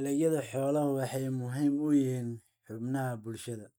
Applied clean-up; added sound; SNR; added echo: neural mask model DeepFilterNet 3.